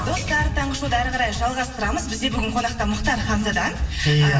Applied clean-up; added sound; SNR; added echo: none; none; none; reverberation time 1.0 s.